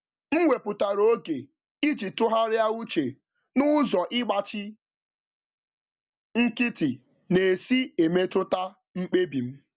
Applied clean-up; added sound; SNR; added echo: none; none; none; none.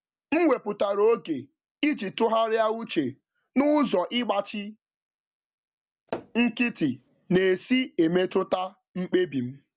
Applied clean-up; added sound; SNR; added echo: none; Tap / Hammer; 14 dB; none.